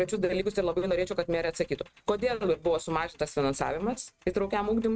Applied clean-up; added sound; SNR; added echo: neural mask model RNNoise.